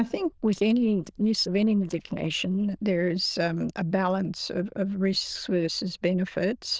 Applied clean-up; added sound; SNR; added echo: neural diffusion model UNIVERSE++.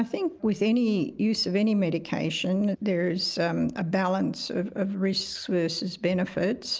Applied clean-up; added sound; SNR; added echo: none; none; none; none.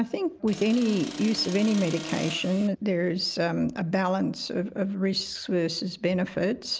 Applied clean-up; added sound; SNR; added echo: none; Accelerating, revving, vroom; 11 dB; none.